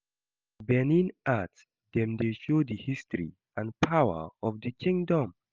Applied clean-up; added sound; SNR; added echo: none; none; none; none.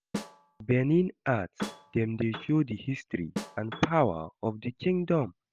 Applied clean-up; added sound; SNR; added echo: none; Snare drum + Piano; 13 dB; none.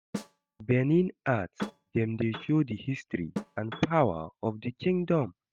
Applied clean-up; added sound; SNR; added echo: neural mask model RNNoise.